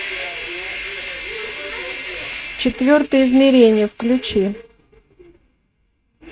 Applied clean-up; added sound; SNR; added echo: neural mask model RNNoise.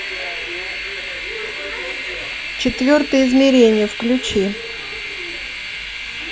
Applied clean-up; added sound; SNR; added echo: none; Train; 8 dB; none.